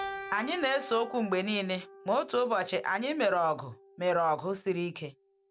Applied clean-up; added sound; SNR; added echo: none; Keyboard (musical); 15 dB; none.